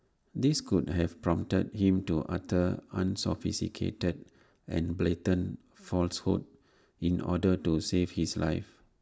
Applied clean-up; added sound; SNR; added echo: none; none; none; none.